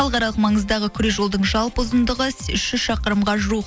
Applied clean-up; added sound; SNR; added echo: none; none; none; none.